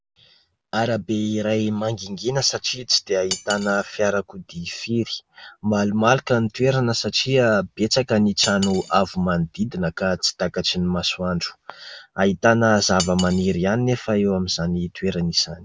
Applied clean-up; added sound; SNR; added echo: none; Cutlery, silverware; 14 dB; none.